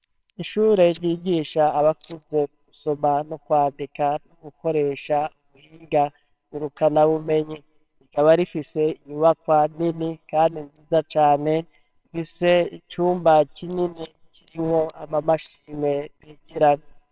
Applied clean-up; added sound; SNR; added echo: neural separator model SepFormer WHAMR!.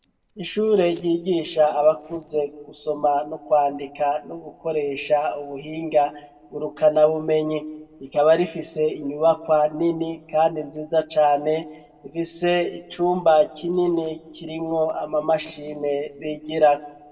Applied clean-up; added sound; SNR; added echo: neural separator model SepFormer DNS4.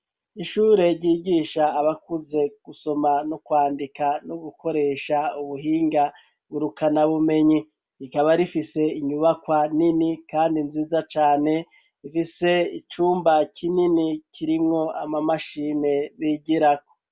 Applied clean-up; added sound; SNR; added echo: none; none; none; none.